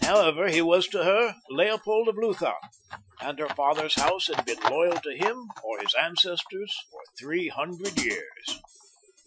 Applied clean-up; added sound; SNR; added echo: classical method Wiener filter.